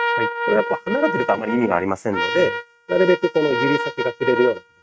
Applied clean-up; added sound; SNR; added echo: neural mask model RNNoise.